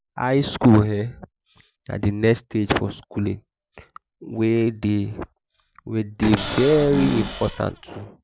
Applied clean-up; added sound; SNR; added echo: none; Cupboard open or close / Door; 6 dB; none.